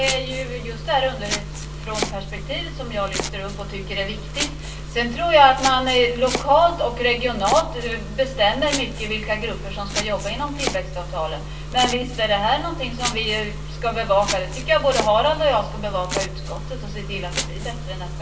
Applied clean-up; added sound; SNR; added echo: none; Domestic sounds, home sounds; 11 dB; reverberation time 0.3 s.